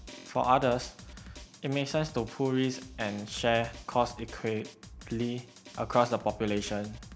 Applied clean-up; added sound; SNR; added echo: none; Drum; 17 dB; none.